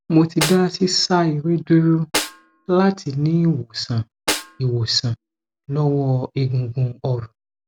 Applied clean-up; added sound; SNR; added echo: none; Snare drum; 11 dB; none.